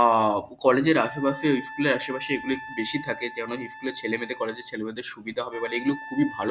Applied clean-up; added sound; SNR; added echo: none; Wind instrument, woodwind instrument; 15 dB; none.